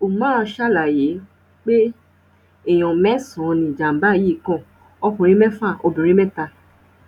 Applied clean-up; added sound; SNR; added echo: none; none; none; none.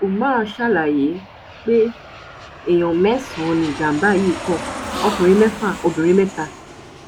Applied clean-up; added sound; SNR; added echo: none; Aircraft + Gasp; 13 dB; none.